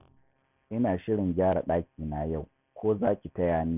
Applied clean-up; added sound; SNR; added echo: none; none; none; none.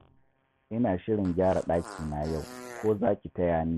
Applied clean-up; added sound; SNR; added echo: none; Fart; 16 dB; none.